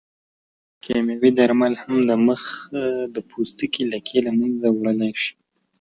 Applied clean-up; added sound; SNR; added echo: none; none; none; none.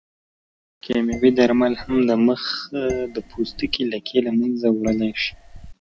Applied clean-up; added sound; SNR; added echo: none; Dishes, pots, and pans; 16 dB; none.